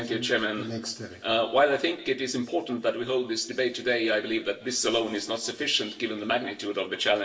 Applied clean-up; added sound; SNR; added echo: none; none; none; reverberation time 0.8 s.